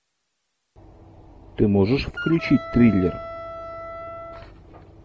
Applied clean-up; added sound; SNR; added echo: none; Wind instrument, woodwind instrument; 12 dB; none.